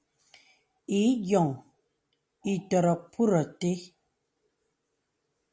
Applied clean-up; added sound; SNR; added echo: none; none; none; none.